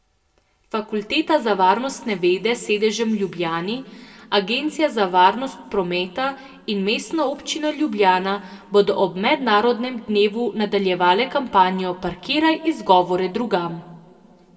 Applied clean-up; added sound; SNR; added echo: none; none; none; reverberation time 1.2 s.